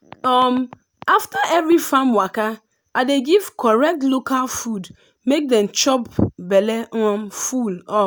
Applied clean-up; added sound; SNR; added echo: none; none; none; none.